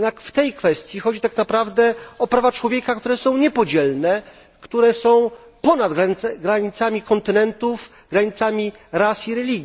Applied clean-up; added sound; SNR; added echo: none; none; none; none.